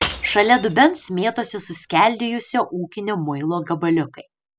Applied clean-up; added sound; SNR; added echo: none; Shatter / Crushing; 12 dB; none.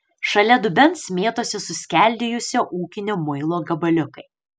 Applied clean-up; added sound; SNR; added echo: none; none; none; none.